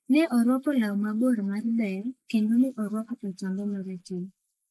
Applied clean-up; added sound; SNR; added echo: neural mask model Resemble Enhance denoiser.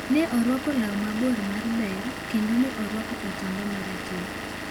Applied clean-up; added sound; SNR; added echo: none; Engine / Vehicle; 6 dB; none.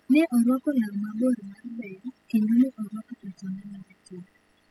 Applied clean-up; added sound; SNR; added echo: classical method spectral subtraction.